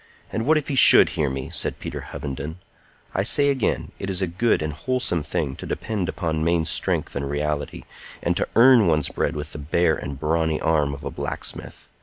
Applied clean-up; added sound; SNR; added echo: none; none; none; none.